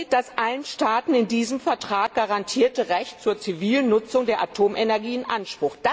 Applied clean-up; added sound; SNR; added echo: none; none; none; none.